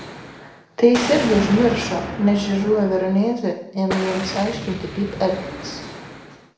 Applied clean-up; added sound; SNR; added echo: none; Explosion; 9 dB; reverberation time 0.7 s.